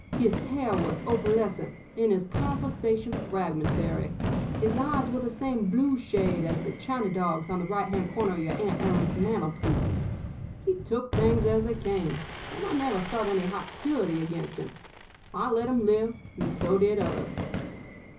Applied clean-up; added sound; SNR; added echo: none; Fireworks; 5 dB; reverberation time 0.5 s.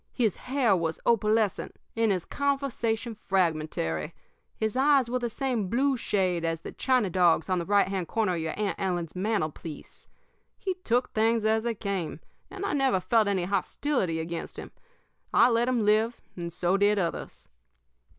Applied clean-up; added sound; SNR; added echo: none; none; none; none.